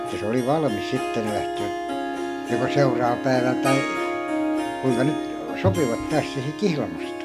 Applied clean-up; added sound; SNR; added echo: none; Harp; 2 dB; none.